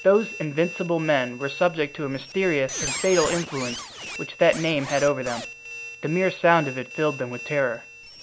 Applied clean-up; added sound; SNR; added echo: none; Squeak; 11 dB; none.